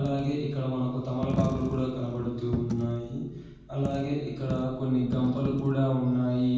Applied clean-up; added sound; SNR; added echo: none; Coin (dropping); 8 dB; reverberation time 1.2 s.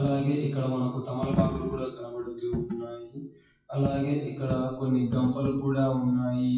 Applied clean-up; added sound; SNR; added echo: classical method WPE with log-MMSE.